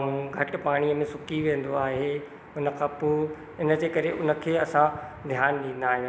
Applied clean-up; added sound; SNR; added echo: none; none; none; none.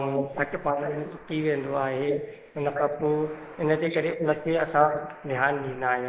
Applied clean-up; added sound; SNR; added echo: neural mask model Resemble Enhance denoiser.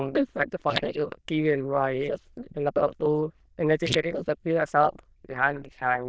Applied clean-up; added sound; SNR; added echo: neural diffusion model UNIVERSE++.